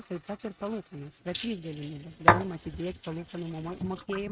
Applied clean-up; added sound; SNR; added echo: neural mask model RNNoise.